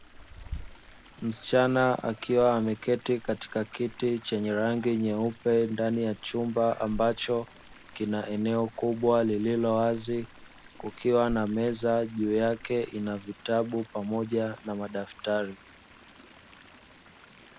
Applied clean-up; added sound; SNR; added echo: none; Chatter / Stream; 19 dB; none.